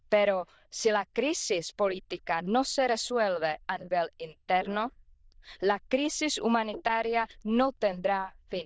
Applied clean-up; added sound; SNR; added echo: neural diffusion model UNIVERSE++.